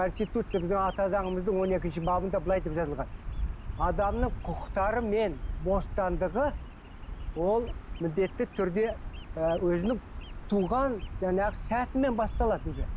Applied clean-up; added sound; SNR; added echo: none; Bird vocalization, bird call, bird song; 7 dB; none.